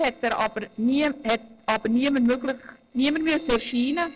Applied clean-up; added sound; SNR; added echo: neural separator model SepFormer DNS4.